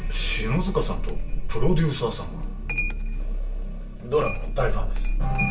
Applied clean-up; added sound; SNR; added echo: none; Coin (dropping); 16 dB; reverberation time 0.2 s.